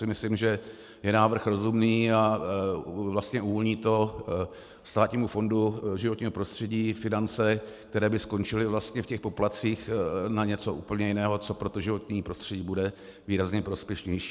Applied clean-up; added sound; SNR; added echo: none; none; none; none.